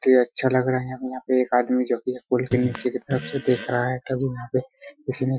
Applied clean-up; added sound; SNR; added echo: classical method Wiener filter.